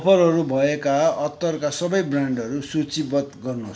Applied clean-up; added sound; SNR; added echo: none; none; none; none.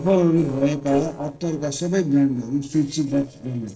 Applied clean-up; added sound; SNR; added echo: neural separator model SepFormer DNS4.